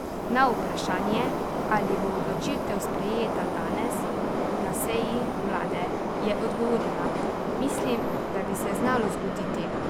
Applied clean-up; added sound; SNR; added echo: none; Subway, metro, underground; -3 dB; none.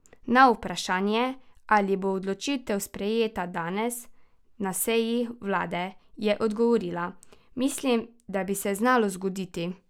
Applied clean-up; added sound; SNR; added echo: none; none; none; none.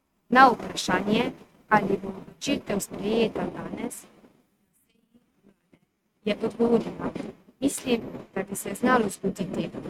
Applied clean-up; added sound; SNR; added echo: neural mask model RNNoise.